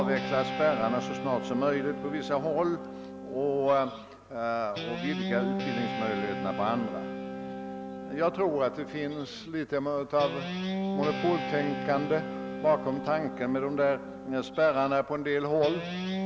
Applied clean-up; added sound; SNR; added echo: none; Guitar; 6 dB; none.